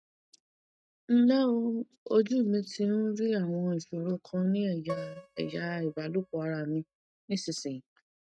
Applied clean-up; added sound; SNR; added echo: neural mask model RNNoise.